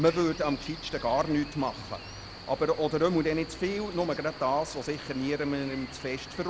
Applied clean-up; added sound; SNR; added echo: none; Cricket; 13 dB; none.